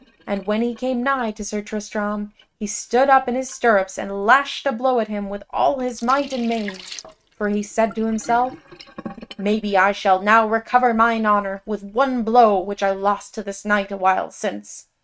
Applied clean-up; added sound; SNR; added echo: neural mask model RNNoise.